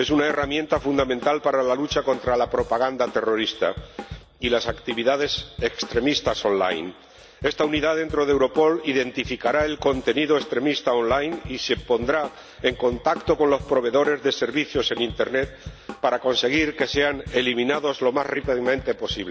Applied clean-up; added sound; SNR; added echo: none; Drum kit; 17 dB; none.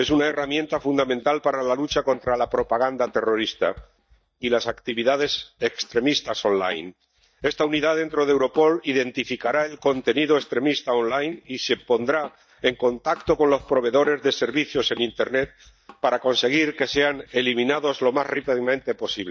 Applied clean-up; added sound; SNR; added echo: neural mask model DeepFilterNet 3.